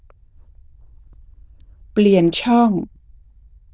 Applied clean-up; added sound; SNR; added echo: neural diffusion model UNIVERSE++.